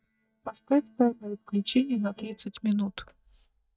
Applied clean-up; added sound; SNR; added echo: neural mask model DeepFilterNet 3.